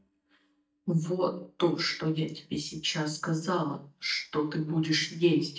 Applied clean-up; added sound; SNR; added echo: neural mask model DeepFilterNet 3.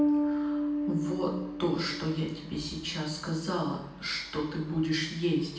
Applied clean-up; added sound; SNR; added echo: none; Bass guitar; 2 dB; reverberation time 0.9 s.